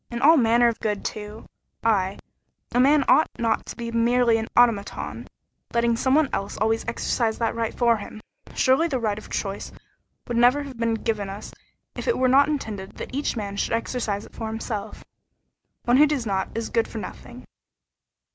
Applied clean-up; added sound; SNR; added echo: none; none; none; none.